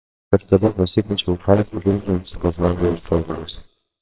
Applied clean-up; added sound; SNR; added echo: neural separator model SepFormer WHAMR!.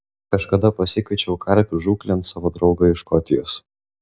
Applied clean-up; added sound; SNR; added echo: none; none; none; none.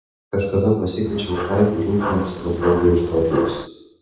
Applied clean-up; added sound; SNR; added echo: neural separator model SepFormer DNS4.